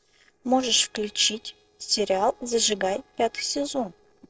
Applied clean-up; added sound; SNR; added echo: neural separator model SepFormer DNS4.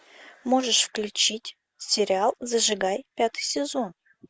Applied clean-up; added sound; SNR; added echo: none; none; none; none.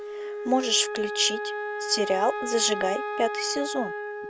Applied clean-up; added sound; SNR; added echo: none; Wind instrument, woodwind instrument; 4 dB; none.